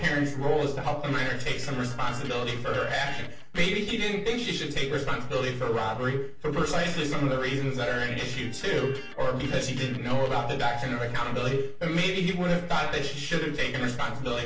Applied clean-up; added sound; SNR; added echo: neural separator model SepFormer DNS4.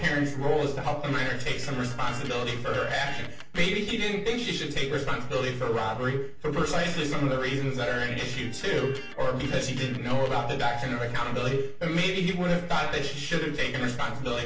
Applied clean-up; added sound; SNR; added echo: none; Electric guitar; 17 dB; reverberation time 0.4 s.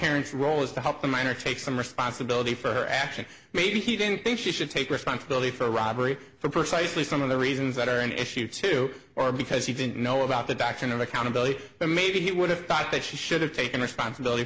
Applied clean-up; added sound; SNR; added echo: none; none; none; none.